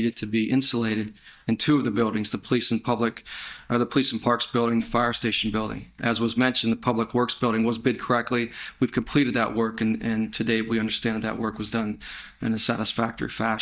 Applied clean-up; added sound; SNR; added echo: neural mask model DeepFilterNet 3.